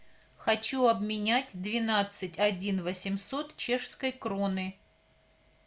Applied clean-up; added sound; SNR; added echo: none; none; none; none.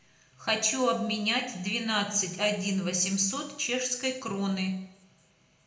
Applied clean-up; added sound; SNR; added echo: none; none; none; reverberation time 0.7 s.